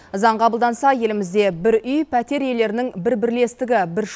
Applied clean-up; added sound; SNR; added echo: none; none; none; none.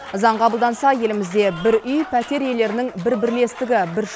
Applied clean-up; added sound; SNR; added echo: none; Applause / Crowd; 16 dB; none.